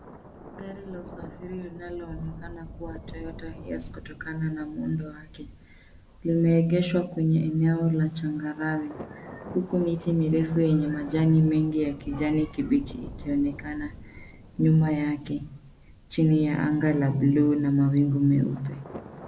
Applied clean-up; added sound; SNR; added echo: none; Thunder; 18 dB; none.